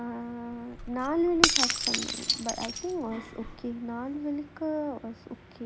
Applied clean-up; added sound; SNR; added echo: none; Shatter / Crushing; -2 dB; none.